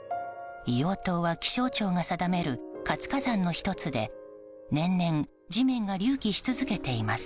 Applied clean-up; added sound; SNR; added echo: none; none; none; none.